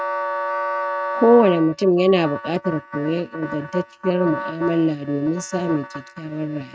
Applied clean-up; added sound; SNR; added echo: neural mask model RNNoise.